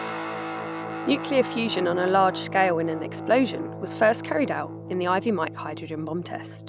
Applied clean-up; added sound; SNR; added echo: none; Guitar; 9 dB; none.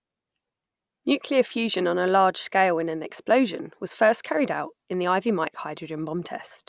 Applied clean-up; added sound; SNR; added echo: none; none; none; none.